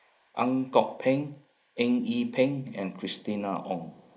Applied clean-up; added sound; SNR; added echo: neural mask model Resemble Enhance denoiser.